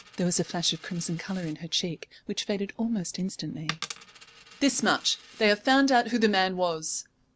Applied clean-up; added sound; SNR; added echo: none; Coin (dropping); 19 dB; none.